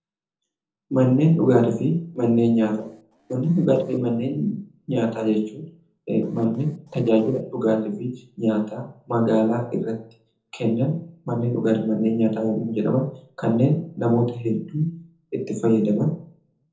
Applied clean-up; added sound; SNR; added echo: neural separator model SepFormer DNS4.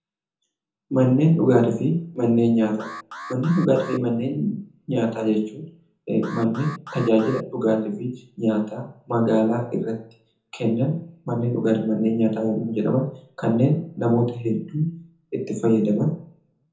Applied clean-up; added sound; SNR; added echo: none; Alarm; 15 dB; reverberation time 0.5 s.